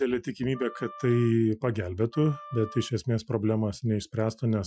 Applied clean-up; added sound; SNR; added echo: classical method Wiener filter.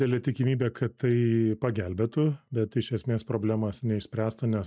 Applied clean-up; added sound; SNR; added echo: neural mask model DeepFilterNet 3.